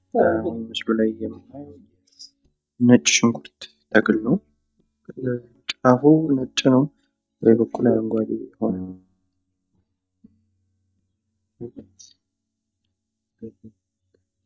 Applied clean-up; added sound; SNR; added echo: neural mask model DeepFilterNet 3.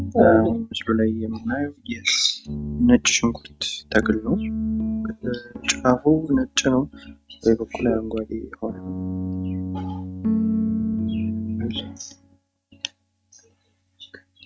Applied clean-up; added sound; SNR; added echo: neural mask model RNNoise.